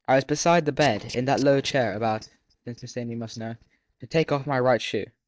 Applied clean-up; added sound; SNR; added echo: neural mask model DeepFilterNet 3.